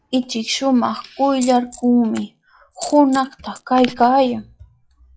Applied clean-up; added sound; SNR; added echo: classical method log-MMSE.